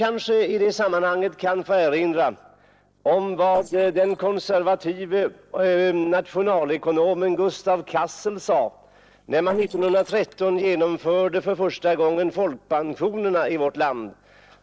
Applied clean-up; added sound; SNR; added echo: neural separator model SepFormer DNS4.